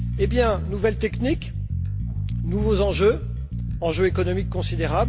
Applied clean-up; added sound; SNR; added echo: none; Bass guitar; 1 dB; none.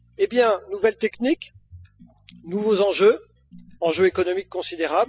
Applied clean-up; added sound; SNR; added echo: classical method spectral subtraction.